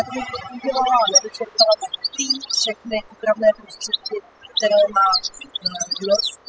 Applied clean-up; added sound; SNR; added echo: classical method spectral subtraction.